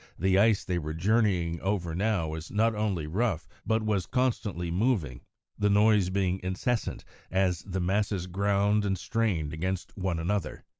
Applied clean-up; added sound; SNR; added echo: none; none; none; none.